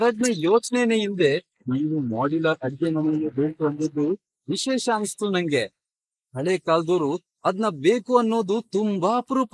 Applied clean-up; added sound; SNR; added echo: neural mask model Resemble Enhance denoiser.